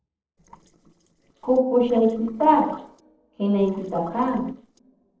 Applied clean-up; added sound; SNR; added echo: neural separator model SepFormer DNS4.